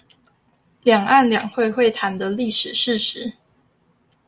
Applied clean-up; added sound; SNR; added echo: none; none; none; none.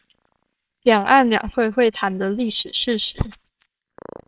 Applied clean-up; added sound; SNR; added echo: neural separator model SepFormer WHAMR!.